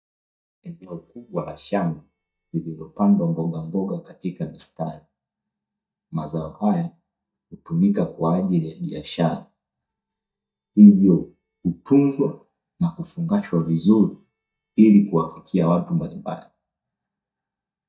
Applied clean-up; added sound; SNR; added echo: neural mask model DeepFilterNet 3.